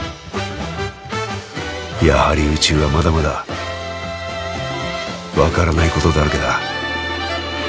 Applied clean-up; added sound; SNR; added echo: none; none; none; none.